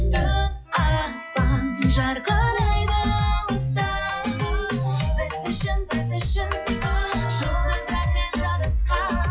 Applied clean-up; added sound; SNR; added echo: classical method log-MMSE.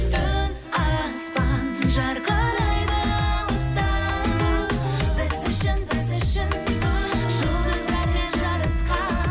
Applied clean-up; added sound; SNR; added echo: none; Bowed string instrument; 12 dB; none.